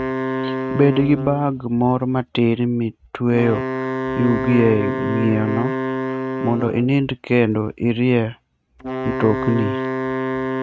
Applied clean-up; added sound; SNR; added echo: neural mask model RNNoise.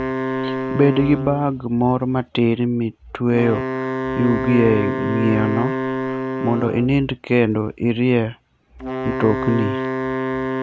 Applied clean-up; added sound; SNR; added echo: none; Wind instrument, woodwind instrument; 5 dB; none.